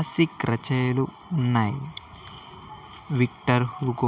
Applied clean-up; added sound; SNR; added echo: none; none; none; none.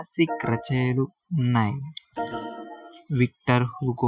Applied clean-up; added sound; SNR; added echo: classical method Wiener filter.